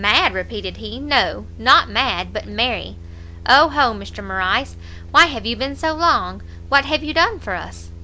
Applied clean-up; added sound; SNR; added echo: none; none; none; none.